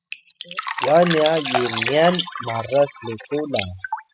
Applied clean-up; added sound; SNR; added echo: classical method spectral subtraction.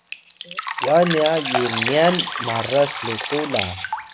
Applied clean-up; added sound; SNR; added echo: none; Drip; 5 dB; none.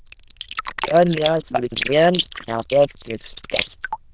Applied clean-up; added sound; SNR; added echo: neural diffusion model UNIVERSE++.